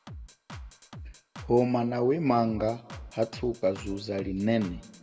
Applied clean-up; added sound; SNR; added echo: none; Drum kit; 16 dB; reverberation time 1.0 s.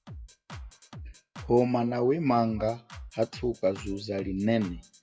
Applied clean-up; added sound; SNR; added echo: classical method WPE with log-MMSE.